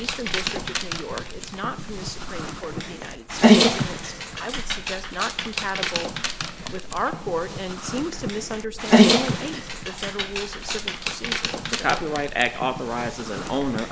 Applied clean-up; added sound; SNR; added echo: none; Dog; -5 dB; none.